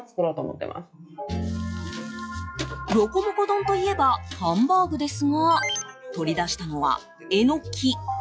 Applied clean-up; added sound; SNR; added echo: classical method log-MMSE.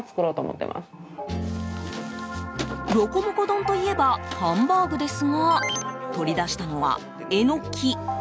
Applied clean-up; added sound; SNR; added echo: none; Organ; 15 dB; none.